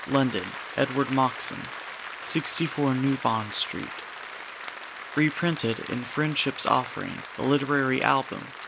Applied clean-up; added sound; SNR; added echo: none; Applause; 11 dB; none.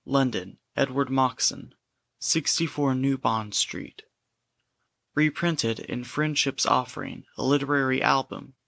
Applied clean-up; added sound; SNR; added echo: none; none; none; none.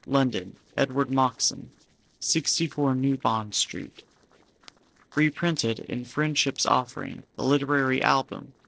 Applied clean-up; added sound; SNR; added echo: neural separator model SepFormer DNS4.